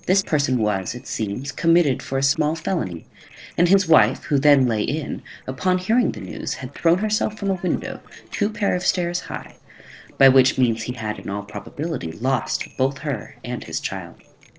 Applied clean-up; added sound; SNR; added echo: neural separator model SepFormer DNS4.